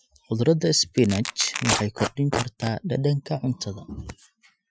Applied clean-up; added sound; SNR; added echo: classical method Wiener filter.